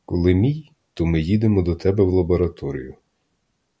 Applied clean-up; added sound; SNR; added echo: none; none; none; none.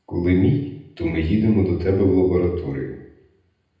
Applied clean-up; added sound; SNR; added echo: none; none; none; reverberation time 0.9 s.